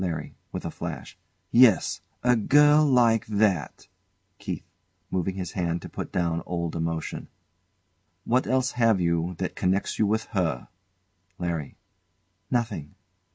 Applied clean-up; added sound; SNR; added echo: none; none; none; none.